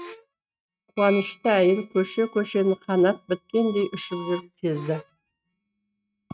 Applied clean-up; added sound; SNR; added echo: neural mask model RNNoise.